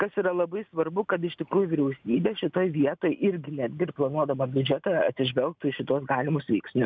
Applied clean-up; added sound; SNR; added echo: none; none; none; none.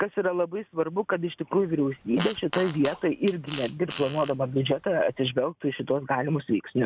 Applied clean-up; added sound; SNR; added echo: none; Fart; 10 dB; none.